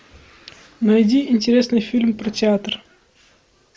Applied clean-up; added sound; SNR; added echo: none; none; none; none.